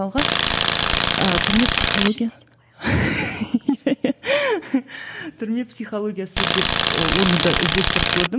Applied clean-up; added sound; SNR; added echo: none; Tools; -3 dB; none.